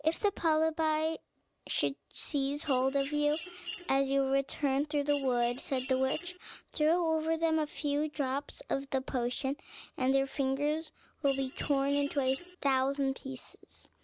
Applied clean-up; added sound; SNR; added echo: none; Mechanisms; 11 dB; none.